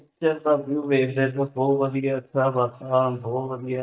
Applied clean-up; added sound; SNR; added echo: neural mask model DeepFilterNet 3.